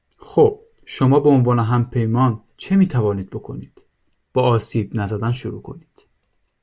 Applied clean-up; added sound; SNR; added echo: none; none; none; none.